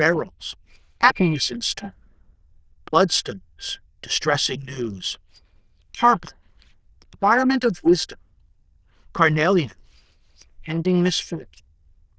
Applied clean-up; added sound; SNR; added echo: neural diffusion model UNIVERSE++.